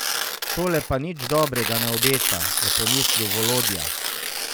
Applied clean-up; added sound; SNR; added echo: none; Tearing; -2 dB; none.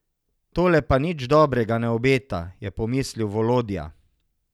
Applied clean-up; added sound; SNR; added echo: none; none; none; none.